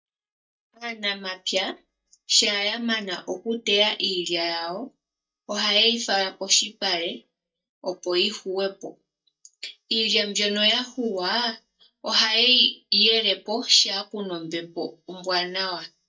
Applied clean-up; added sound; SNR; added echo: neural mask model DeepFilterNet 3.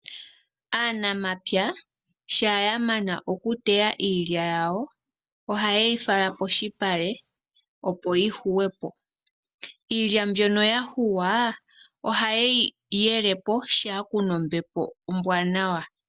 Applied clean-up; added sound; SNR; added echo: none; none; none; none.